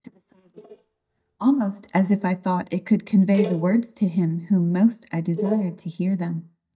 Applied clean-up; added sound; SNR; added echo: neural mask model DeepFilterNet 3.